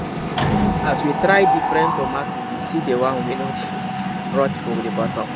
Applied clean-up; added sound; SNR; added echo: none; Mechanisms; -1 dB; none.